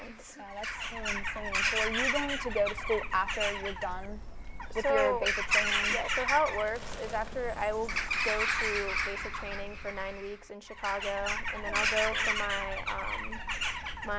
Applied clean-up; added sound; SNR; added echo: none; Bird vocalization, bird call, bird song / Crow; -1 dB; none.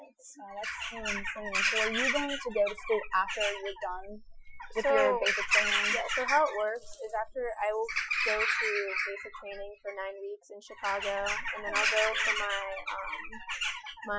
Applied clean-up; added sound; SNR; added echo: classical method Wiener filter.